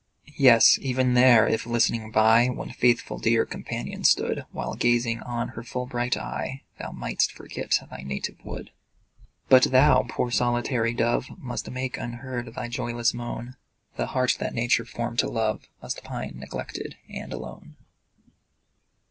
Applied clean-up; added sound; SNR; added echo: none; none; none; none.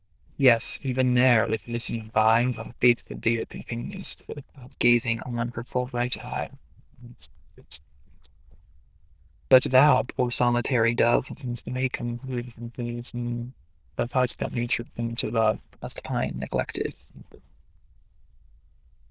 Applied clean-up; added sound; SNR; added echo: neural diffusion model UNIVERSE++.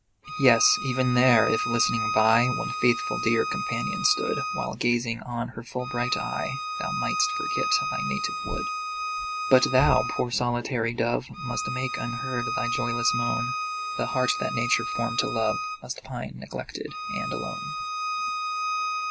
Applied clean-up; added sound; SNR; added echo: none; Bowed string instrument; 3 dB; none.